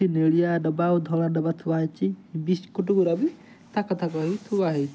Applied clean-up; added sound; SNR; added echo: none; none; none; none.